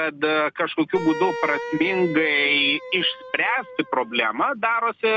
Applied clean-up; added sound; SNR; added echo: none; Wind instrument, woodwind instrument; 11 dB; none.